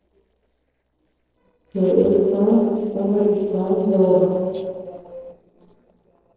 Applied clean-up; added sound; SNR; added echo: neural separator model SepFormer DNS4.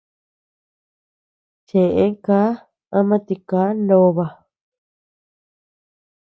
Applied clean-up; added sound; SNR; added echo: none; none; none; none.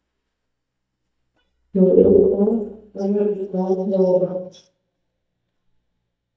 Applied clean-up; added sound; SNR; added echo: neural mask model DeepFilterNet 3.